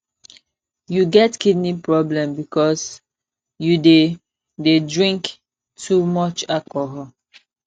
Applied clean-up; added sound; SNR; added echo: none; none; none; none.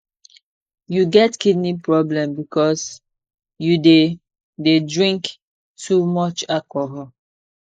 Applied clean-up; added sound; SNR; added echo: neural mask model Resemble Enhance denoiser.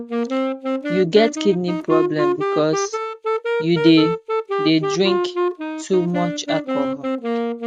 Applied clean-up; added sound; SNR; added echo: neural mask model RNNoise.